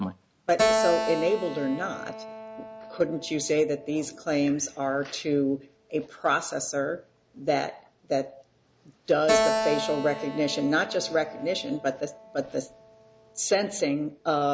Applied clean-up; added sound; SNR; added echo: none; Keyboard (musical); 5 dB; none.